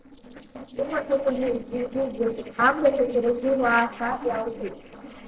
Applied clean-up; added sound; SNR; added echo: neural separator model SepFormer DNS4.